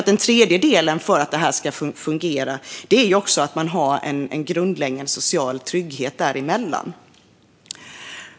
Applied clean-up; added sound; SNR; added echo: none; none; none; none.